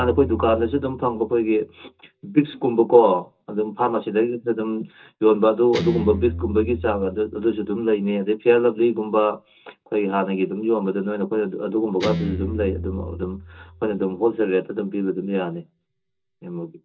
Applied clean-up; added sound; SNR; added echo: none; Guitar; 13 dB; reverberation time 0.2 s.